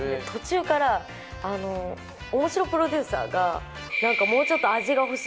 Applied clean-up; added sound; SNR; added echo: none; none; none; none.